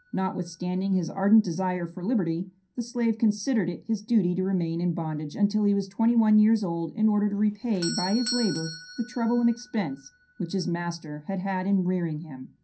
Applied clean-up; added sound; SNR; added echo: none; Doorbell; 18 dB; reverberation time 0.3 s.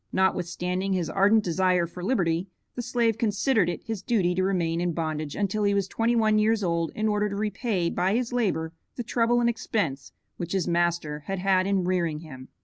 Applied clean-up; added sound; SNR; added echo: none; none; none; none.